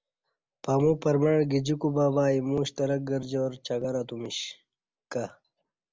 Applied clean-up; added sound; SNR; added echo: none; none; none; none.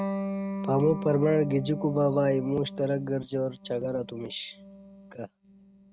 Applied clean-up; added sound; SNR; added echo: neural mask model RNNoise.